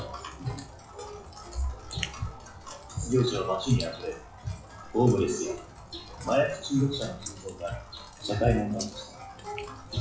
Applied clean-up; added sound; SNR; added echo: classical method WPE with log-MMSE.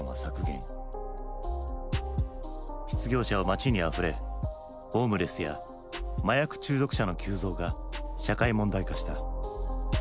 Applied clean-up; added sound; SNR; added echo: none; none; none; none.